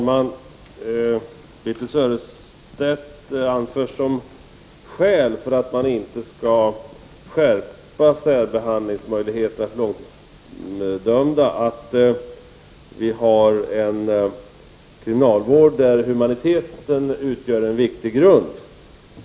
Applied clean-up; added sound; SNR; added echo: none; none; none; none.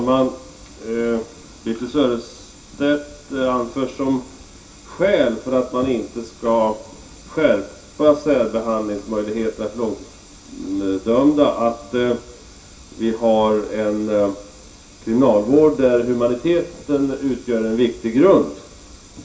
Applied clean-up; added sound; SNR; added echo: none; none; none; reverberation time 0.2 s.